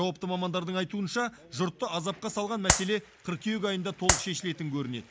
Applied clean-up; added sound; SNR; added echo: none; Clapping; -5 dB; none.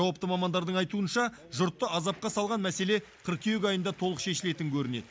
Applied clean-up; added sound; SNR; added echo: none; none; none; none.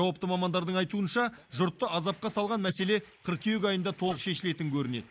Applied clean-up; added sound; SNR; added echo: neural mask model Resemble Enhance denoiser.